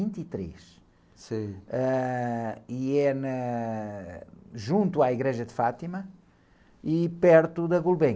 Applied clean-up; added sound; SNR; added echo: none; none; none; none.